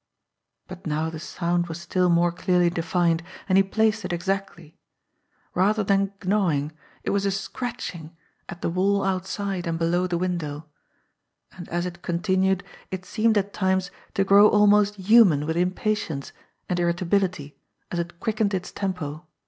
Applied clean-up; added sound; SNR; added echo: none; none; none; none.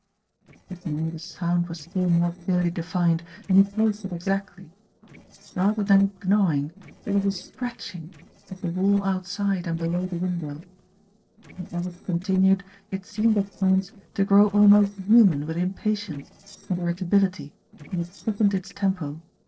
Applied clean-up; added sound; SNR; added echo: neural separator model SepFormer DNS4.